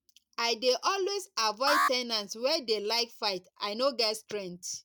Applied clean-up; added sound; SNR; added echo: none; Alarm; 3 dB; none.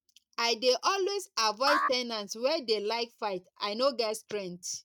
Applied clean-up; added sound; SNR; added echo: neural mask model RNNoise.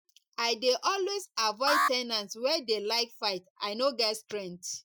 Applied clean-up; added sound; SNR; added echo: classical method Wiener filter.